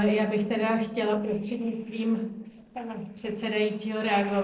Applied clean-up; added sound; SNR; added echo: neural separator model SepFormer DNS4.